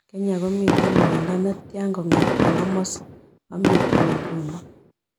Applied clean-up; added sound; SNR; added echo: none; Fireworks; -3 dB; none.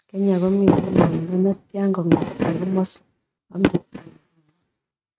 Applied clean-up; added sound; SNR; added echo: neural mask model RNNoise.